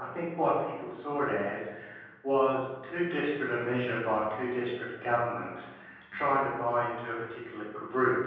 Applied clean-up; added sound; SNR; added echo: none; none; none; reverberation time 1.3 s.